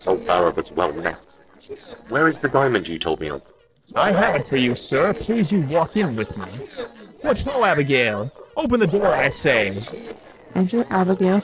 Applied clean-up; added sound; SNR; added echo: neural separator model SepFormer DNS4.